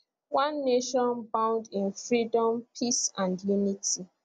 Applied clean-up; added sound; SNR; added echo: none; none; none; none.